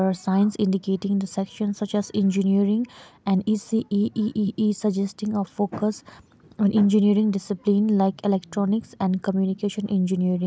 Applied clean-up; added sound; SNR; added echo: none; none; none; none.